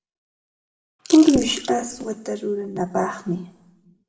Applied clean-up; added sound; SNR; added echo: none; Chewing, mastication / Crushing; 13 dB; reverberation time 0.7 s.